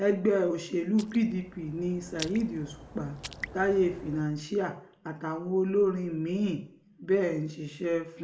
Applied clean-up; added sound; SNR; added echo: none; Raindrop; 15 dB; reverberation time 0.4 s.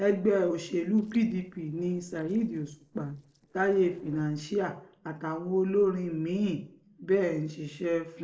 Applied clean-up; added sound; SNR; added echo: neural separator model SepFormer DNS4.